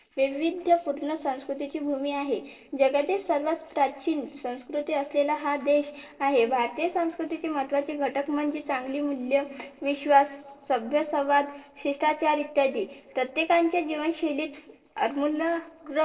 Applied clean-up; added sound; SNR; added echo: neural separator model SepFormer DNS4.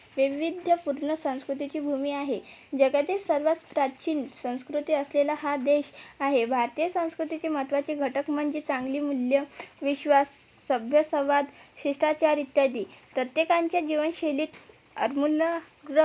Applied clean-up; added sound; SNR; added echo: none; none; none; none.